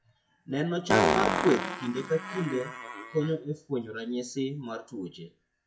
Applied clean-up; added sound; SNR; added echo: classical method WPE with log-MMSE.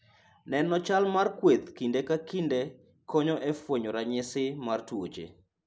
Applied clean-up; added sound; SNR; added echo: none; none; none; none.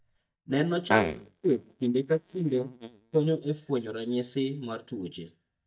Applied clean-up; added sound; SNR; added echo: neural mask model DeepFilterNet 3.